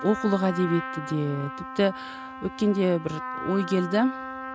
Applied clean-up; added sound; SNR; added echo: none; Trumpet; 10 dB; none.